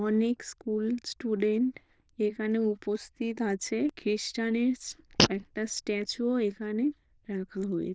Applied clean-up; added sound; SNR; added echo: neural diffusion model UNIVERSE++.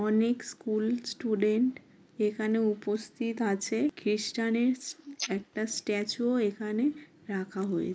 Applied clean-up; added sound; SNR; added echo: neural mask model Resemble Enhance denoiser.